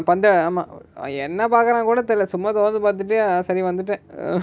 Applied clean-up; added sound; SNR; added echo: none; none; none; none.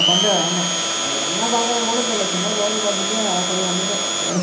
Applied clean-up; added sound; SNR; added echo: none; Domestic sounds, home sounds; -3 dB; reverberation time 0.6 s.